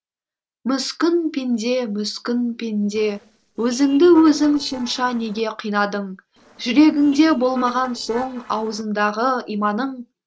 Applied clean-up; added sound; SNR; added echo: neural separator model SepFormer DNS4.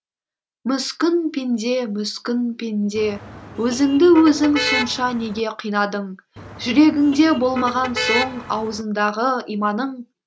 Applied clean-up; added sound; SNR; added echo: none; Motor vehicle (road); 8 dB; none.